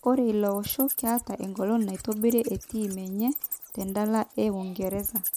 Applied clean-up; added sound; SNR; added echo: none; Wild animals; 9 dB; none.